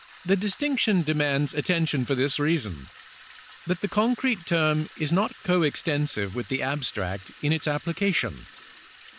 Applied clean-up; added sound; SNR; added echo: none; Sink (filling or washing) / Water tap, faucet; 18 dB; none.